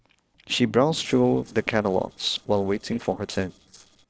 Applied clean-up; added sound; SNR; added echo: neural separator model SepFormer DNS4.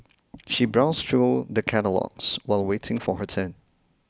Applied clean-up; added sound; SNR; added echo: none; none; none; none.